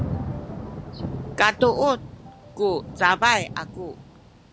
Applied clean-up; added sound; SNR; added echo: none; Thunder / Rain; 9 dB; none.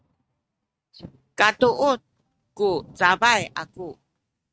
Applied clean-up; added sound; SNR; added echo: neural mask model RNNoise.